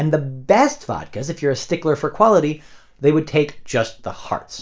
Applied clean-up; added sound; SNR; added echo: none; none; none; reverberation time 0.3 s.